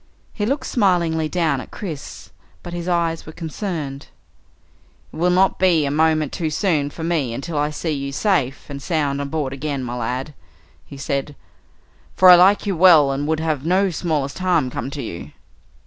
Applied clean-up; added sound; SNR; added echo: none; none; none; none.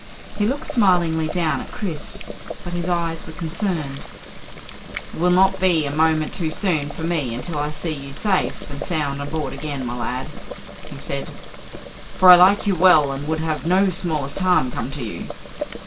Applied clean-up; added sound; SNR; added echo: none; Boiling; 13 dB; reverberation time 0.2 s.